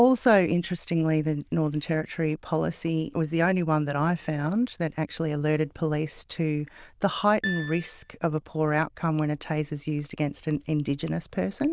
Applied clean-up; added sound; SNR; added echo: neural diffusion model UNIVERSE++.